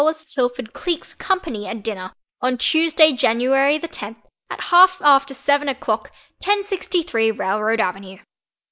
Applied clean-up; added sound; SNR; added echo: neural mask model Resemble Enhance denoiser.